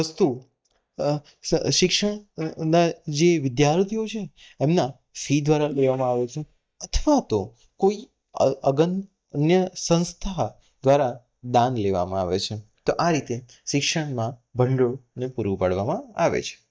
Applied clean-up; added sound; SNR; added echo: neural mask model DeepFilterNet 3.